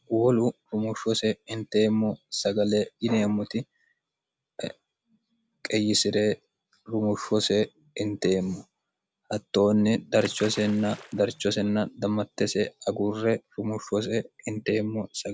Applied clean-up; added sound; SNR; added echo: none; Splash, splatter; 18 dB; none.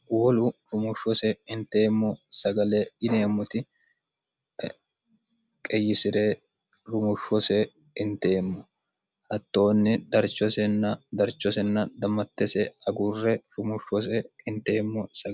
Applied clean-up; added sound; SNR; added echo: none; none; none; none.